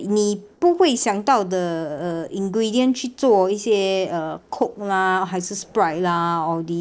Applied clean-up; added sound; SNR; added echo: neural separator model SepFormer DNS4.